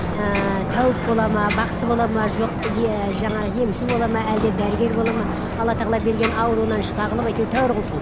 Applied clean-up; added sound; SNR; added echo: none; Ocean; 3 dB; none.